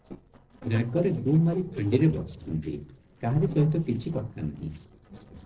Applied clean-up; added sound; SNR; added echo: neural separator model SepFormer DNS4.